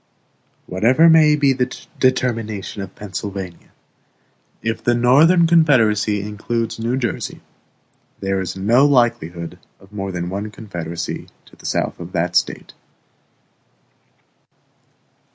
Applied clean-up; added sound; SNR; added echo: none; none; none; none.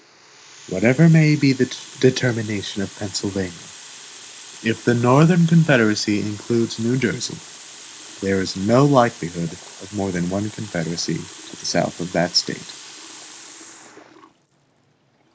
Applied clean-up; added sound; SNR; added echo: neural mask model Resemble Enhance denoiser.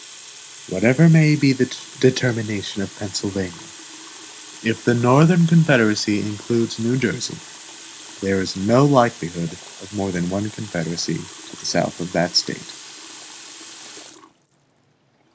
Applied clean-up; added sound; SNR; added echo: none; Water tap, faucet; 18 dB; none.